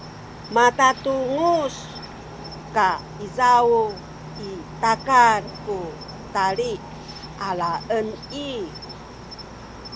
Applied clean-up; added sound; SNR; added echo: none; Cricket; 14 dB; none.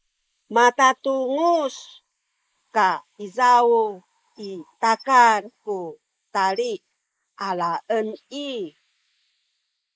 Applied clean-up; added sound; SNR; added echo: neural mask model Resemble Enhance denoiser.